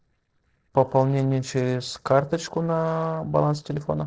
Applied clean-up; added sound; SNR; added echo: neural separator model SepFormer DNS4.